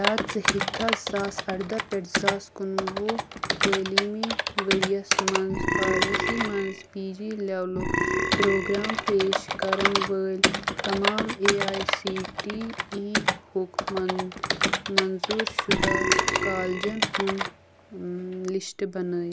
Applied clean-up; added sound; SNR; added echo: none; Burping, eructation + Computer keyboard; -2 dB; none.